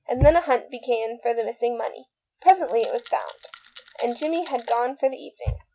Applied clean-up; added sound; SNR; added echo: none; Rattle; 20 dB; none.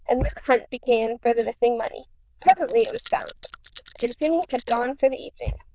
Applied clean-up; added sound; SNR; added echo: neural diffusion model UNIVERSE++.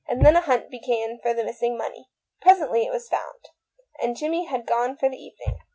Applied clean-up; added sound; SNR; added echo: none; none; none; none.